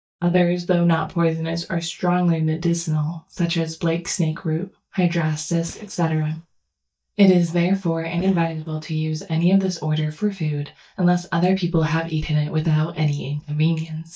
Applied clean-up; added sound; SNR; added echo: neural mask model DeepFilterNet 3.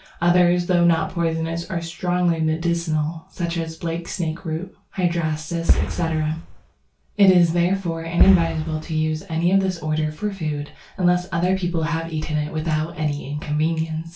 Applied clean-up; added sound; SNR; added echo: none; Boom; 1 dB; reverberation time 0.3 s.